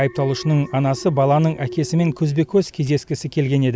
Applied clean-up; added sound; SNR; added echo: none; Alarm; 19 dB; none.